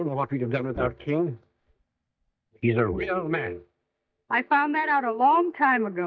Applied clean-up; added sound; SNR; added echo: neural mask model DeepFilterNet 3.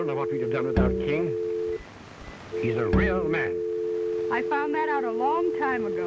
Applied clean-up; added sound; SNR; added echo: none; Telephone + Bowed string instrument; -3 dB; none.